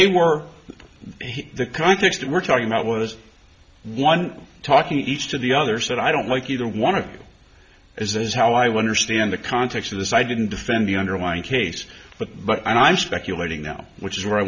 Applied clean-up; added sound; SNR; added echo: none; none; none; none.